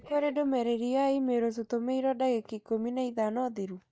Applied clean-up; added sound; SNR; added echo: neural mask model DeepFilterNet 3.